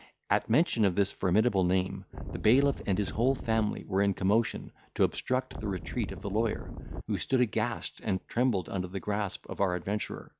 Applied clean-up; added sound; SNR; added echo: none; Wind; 8 dB; none.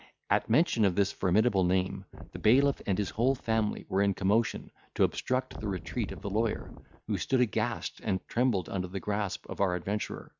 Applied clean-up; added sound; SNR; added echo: neural mask model RNNoise.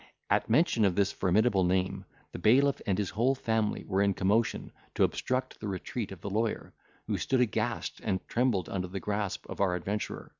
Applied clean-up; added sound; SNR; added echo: none; none; none; none.